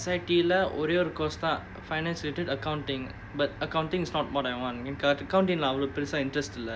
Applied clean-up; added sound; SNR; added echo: none; none; none; none.